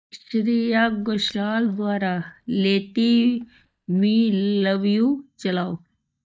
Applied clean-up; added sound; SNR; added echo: neural mask model DeepFilterNet 3.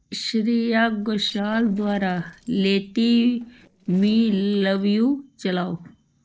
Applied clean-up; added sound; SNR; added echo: neural separator model SepFormer DNS4.